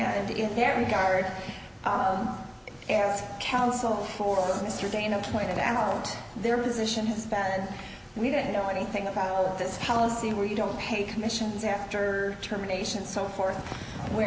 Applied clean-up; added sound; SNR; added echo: none; Walk, footsteps; 12 dB; none.